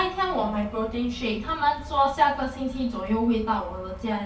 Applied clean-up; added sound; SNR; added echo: none; none; none; reverberation time 2.6 s.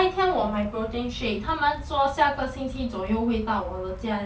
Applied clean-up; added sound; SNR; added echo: none; none; none; none.